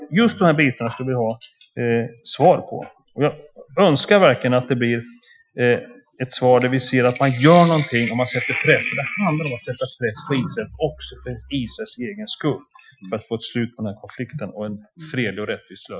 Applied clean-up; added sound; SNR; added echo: classical method Wiener filter.